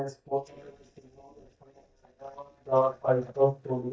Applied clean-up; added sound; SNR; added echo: neural mask model DeepFilterNet 3.